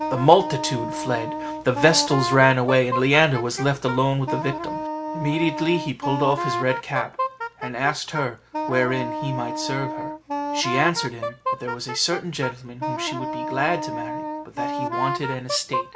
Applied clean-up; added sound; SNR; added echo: none; Wind instrument, woodwind instrument; 5 dB; none.